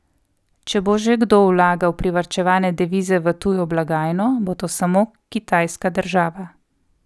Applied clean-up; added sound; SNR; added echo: none; none; none; none.